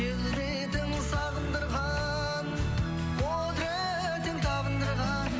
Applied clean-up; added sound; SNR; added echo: none; none; none; none.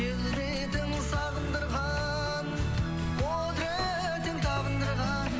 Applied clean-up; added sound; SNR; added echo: none; Walk, footsteps; 15 dB; none.